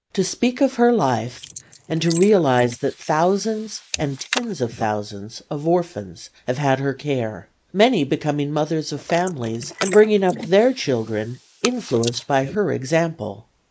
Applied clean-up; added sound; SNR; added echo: neural mask model Resemble Enhance denoiser.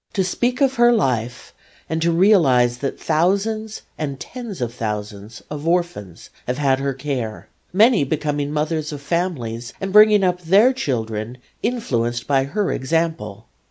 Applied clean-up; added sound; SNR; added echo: none; none; none; none.